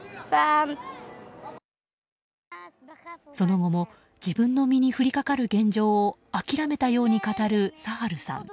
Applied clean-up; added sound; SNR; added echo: none; none; none; none.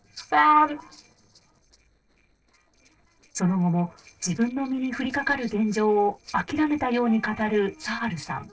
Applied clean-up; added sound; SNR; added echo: neural separator model SepFormer DNS4.